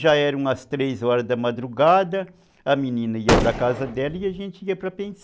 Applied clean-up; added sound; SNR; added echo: none; Gunshot, gunfire; 1 dB; none.